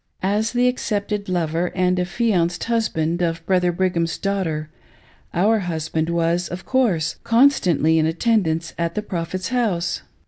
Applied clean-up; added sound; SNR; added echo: none; none; none; none.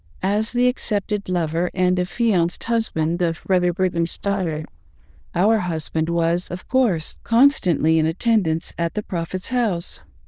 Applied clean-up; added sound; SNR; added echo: neural diffusion model UNIVERSE++.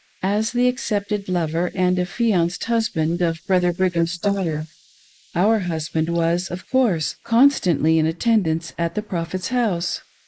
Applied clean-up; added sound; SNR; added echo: neural mask model Resemble Enhance denoiser.